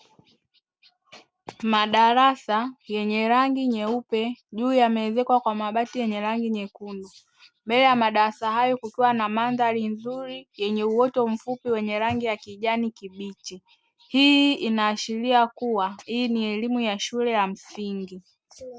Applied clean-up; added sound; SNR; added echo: none; none; none; none.